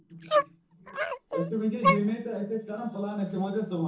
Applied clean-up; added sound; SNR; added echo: none; Dog; 1 dB; reverberation time 0.7 s.